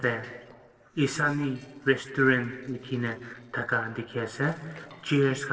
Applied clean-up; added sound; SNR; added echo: neural separator model SepFormer DNS4.